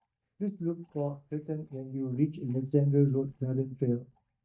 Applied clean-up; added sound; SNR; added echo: neural mask model DeepFilterNet 3.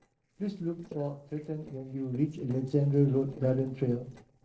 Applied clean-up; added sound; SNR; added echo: neural separator model SepFormer DNS4.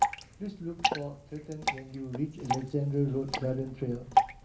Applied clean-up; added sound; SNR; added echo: none; Drip / Water; -1 dB; reverberation time 0.3 s.